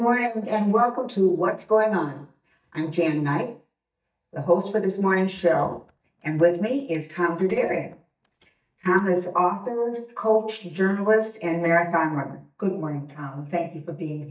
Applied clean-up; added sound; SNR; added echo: neural mask model DeepFilterNet 3.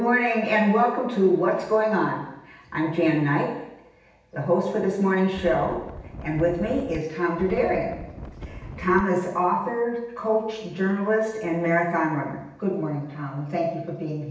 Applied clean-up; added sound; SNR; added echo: none; Wind; 14 dB; reverberation time 0.9 s.